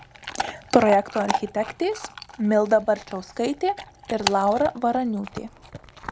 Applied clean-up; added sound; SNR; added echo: none; Chewing, mastication / Dog; 10 dB; none.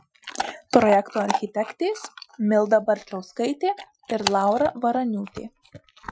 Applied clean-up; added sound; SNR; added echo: classical method Wiener filter.